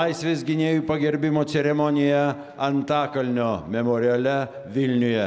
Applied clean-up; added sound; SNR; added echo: none; none; none; none.